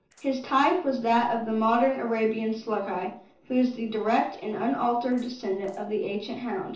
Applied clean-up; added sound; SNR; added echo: neural separator model SepFormer DNS4.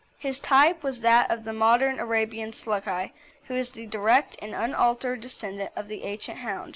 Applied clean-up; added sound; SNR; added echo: none; none; none; none.